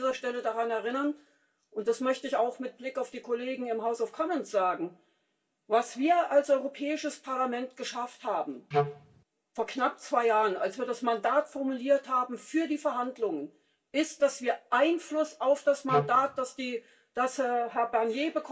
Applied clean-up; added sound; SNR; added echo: none; Wind instrument, woodwind instrument; 1 dB; reverberation time 0.2 s.